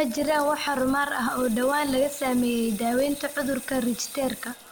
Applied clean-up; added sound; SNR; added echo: none; Sink (filling or washing) / Water tap, faucet; 16 dB; none.